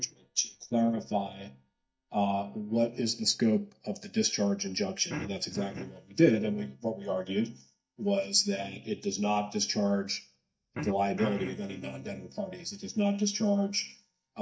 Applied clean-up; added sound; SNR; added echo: neural mask model DeepFilterNet 3.